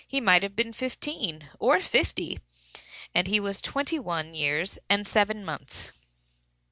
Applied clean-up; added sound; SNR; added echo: none; none; none; none.